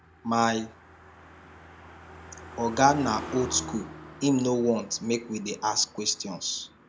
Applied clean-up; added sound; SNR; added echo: none; Car passing by; 15 dB; none.